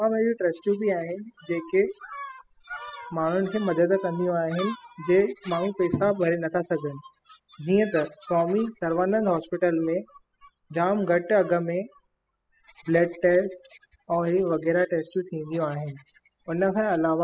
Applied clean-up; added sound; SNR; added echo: classical method spectral subtraction.